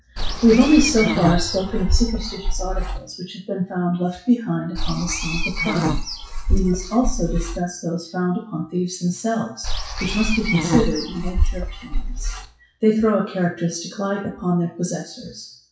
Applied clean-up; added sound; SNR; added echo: classical method WPE with log-MMSE.